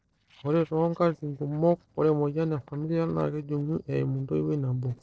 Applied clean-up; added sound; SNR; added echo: neural separator model SepFormer DNS4.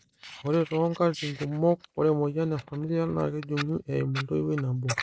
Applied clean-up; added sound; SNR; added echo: neural mask model Resemble Enhance denoiser.